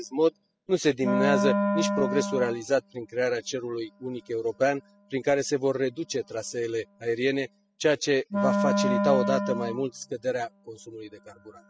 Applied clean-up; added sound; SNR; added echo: classical method spectral subtraction.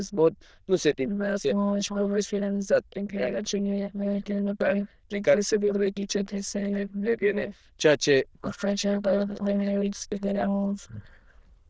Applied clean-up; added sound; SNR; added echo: neural diffusion model UNIVERSE++.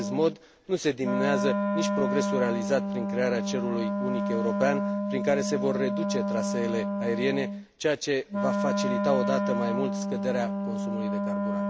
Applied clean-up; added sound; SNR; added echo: none; Wind instrument, woodwind instrument; -1 dB; none.